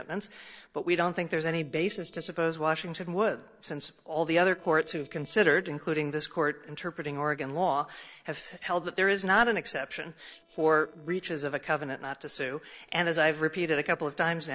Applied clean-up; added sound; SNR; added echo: neural separator model SepFormer DNS4.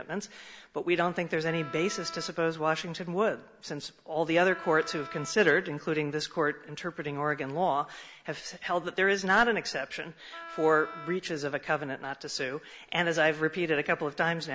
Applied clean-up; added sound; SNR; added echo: none; Wind instrument, woodwind instrument; 14 dB; none.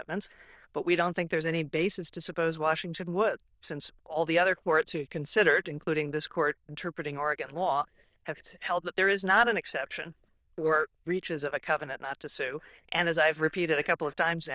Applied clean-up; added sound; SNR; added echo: neural diffusion model UNIVERSE++.